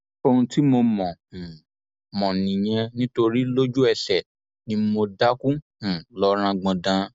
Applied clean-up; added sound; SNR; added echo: none; none; none; none.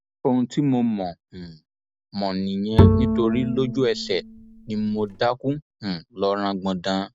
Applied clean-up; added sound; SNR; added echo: none; Bowed string instrument; -3 dB; none.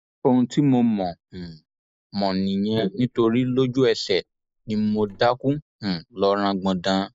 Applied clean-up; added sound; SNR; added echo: neural mask model Resemble Enhance denoiser.